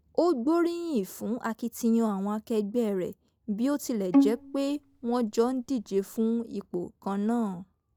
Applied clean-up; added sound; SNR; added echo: none; Bowed string instrument; 2 dB; none.